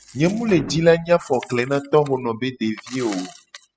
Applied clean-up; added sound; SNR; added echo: classical method spectral subtraction.